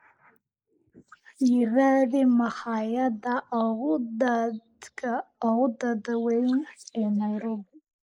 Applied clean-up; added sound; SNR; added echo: neural mask model Resemble Enhance denoiser.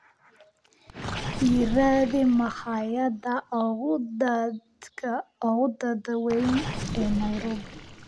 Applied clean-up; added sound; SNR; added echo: none; Gurgling; 10 dB; none.